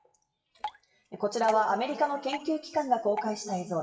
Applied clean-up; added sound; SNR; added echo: classical method WPE with log-MMSE.